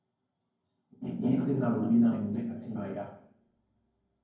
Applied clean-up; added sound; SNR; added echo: none; none; none; reverberation time 0.9 s.